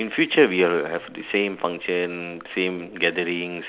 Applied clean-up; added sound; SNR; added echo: none; none; none; none.